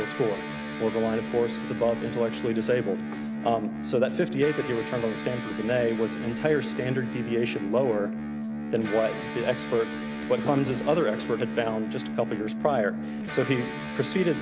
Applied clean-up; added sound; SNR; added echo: none; Electric guitar; 5 dB; none.